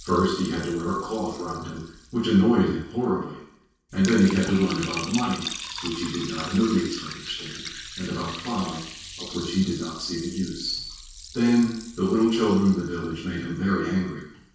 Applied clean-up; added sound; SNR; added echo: none; Liquid; 14 dB; reverberation time 0.6 s.